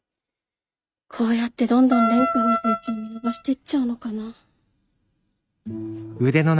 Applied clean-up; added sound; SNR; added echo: neural mask model RNNoise.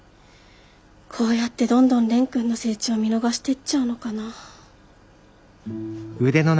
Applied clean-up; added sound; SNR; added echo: none; none; none; none.